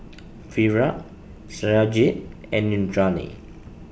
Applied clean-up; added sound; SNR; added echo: none; none; none; none.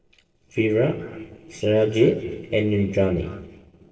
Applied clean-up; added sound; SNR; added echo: neural separator model SepFormer DNS4.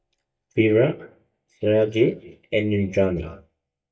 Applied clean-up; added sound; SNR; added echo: neural mask model DeepFilterNet 3.